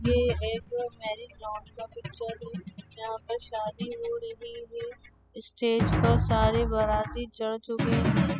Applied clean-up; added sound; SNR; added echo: classical method spectral subtraction.